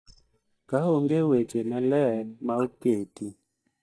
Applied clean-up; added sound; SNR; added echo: neural mask model DeepFilterNet 3.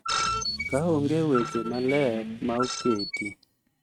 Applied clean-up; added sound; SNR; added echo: neural mask model RNNoise.